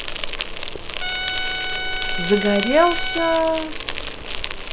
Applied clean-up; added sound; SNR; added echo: none; Insect + Trumpet; 2 dB; none.